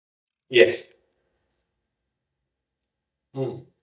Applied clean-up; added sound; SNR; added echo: neural mask model DeepFilterNet 3.